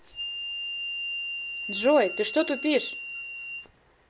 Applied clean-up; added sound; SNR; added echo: none; Harmonica; 6 dB; none.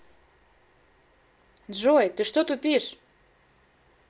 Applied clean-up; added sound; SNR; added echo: none; none; none; none.